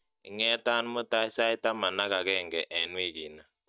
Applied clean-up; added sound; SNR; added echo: neural mask model DeepFilterNet 3.